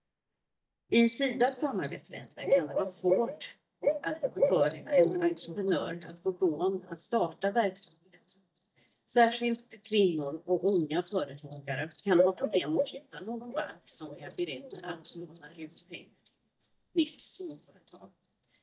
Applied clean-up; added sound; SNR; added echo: neural mask model DeepFilterNet 3.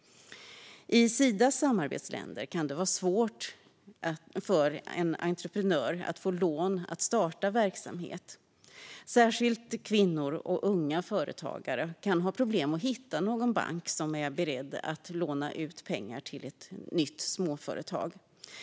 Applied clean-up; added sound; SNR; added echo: none; none; none; none.